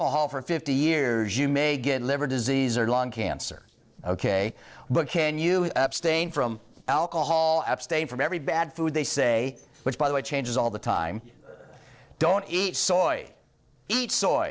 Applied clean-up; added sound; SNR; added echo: neural separator model SepFormer DNS4.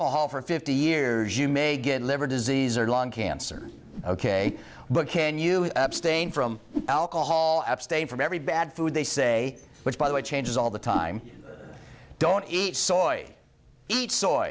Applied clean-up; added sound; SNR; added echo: none; Whoosh, swoosh, swish; 11 dB; none.